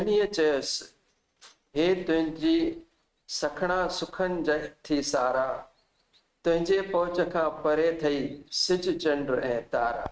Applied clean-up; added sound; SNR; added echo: neural mask model RNNoise.